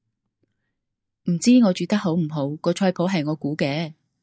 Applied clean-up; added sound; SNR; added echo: neural mask model DeepFilterNet 3.